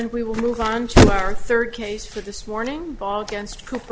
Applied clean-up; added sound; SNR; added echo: none; none; none; none.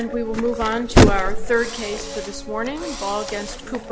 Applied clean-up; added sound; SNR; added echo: none; Engine / Drill + Guitar; 14 dB; none.